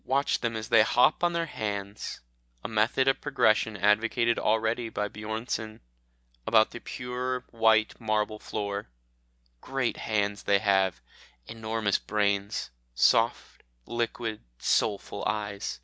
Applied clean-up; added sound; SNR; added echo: none; none; none; none.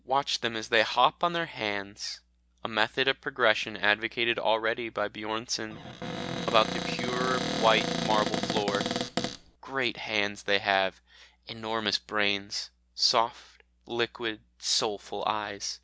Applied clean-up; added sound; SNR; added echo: none; Cupboard open or close; 2 dB; none.